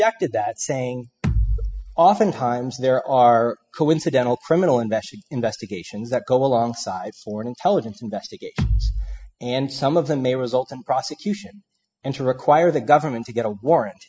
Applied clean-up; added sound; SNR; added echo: classical method spectral subtraction.